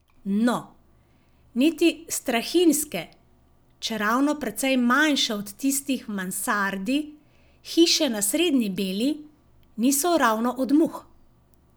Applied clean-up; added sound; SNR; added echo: none; none; none; none.